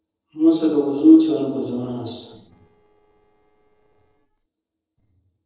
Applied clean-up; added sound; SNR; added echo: neural separator model SepFormer DNS4.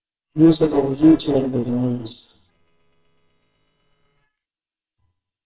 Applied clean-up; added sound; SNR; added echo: neural separator model SepFormer WHAMR!.